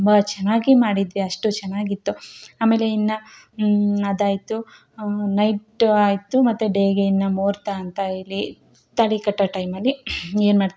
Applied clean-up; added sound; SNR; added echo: none; none; none; none.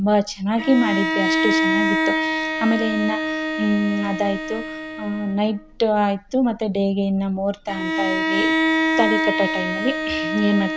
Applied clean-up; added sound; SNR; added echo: none; Bowed string instrument; 1 dB; none.